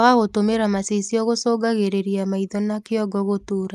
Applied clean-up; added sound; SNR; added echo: neural mask model Resemble Enhance denoiser.